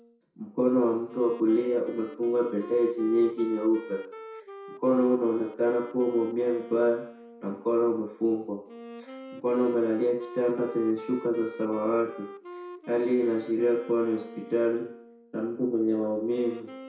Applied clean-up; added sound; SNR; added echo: none; Wind instrument, woodwind instrument; 17 dB; reverberation time 0.6 s.